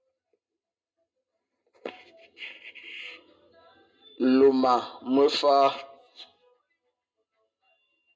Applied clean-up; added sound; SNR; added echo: none; none; none; reverberation time 0.2 s.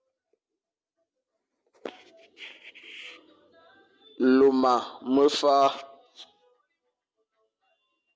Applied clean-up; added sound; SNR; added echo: none; none; none; none.